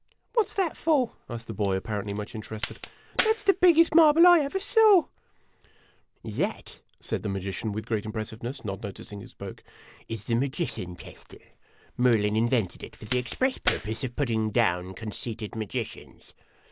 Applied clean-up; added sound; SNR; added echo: none; Crack; 12 dB; none.